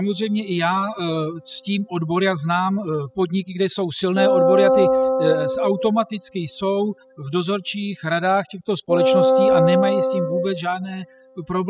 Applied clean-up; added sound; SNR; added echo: classical method spectral subtraction.